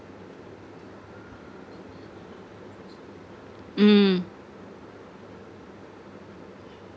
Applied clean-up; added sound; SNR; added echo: none; none; none; none.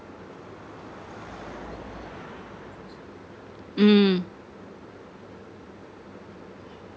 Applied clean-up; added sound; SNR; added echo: none; Car passing by / Traffic noise, roadway noise / Engine; 18 dB; none.